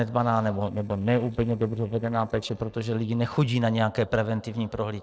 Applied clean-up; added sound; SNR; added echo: neural separator model SepFormer DNS4.